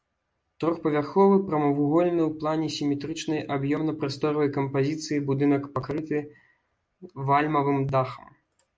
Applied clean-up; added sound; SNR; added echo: none; none; none; none.